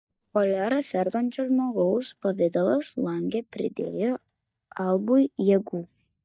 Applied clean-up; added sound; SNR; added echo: neural mask model DeepFilterNet 3.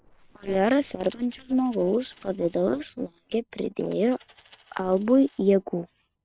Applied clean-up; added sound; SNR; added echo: neural separator model SepFormer WHAM!.